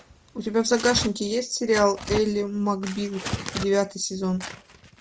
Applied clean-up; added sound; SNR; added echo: none; Tearing; 11 dB; none.